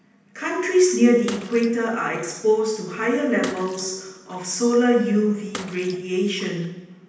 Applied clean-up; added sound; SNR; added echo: none; Bathtub (filling or washing) / Water / Splash, splatter; 20 dB; reverberation time 0.9 s.